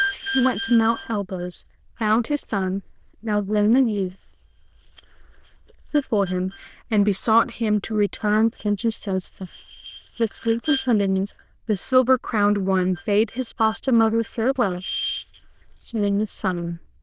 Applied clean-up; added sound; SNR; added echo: neural diffusion model UNIVERSE++.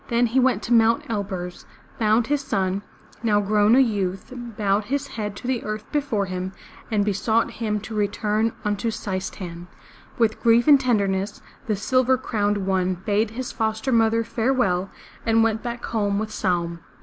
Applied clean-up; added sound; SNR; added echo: none; none; none; none.